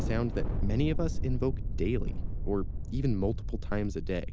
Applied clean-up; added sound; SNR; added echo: none; Thunder; -2 dB; none.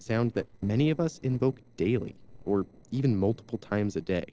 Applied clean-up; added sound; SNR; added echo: neural separator model SepFormer DNS4.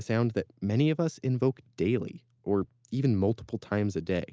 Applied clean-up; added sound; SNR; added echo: none; none; none; none.